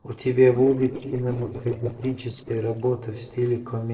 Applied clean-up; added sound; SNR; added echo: neural separator model SepFormer DNS4.